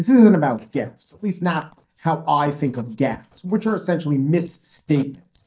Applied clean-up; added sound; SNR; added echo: neural mask model DeepFilterNet 3.